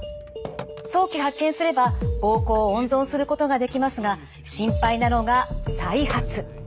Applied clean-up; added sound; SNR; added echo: none; Telephone; 20 dB; none.